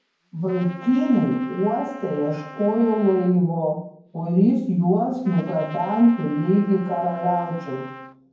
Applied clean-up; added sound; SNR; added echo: none; Trumpet; 19 dB; reverberation time 0.9 s.